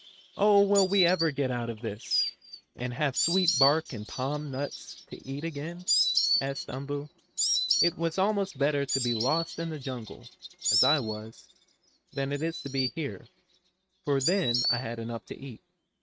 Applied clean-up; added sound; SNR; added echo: neural mask model RNNoise.